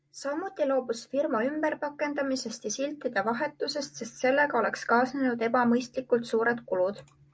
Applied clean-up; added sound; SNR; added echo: none; none; none; none.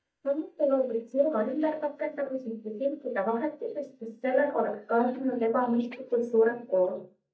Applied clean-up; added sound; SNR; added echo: neural mask model DeepFilterNet 3.